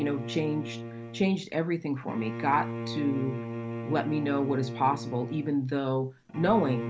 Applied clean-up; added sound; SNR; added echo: none; Bowed string instrument; 8 dB; none.